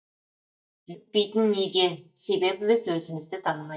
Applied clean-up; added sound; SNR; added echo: neural mask model DeepFilterNet 3.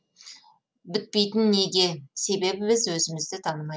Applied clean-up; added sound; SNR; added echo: none; none; none; none.